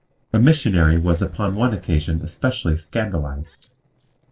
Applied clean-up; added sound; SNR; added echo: neural separator model SepFormer DNS4.